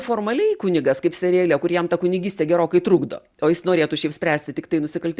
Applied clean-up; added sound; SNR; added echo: none; none; none; none.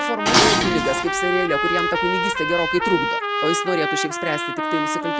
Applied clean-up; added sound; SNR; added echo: none; Dishes, pots, and pans + Trumpet; -3 dB; none.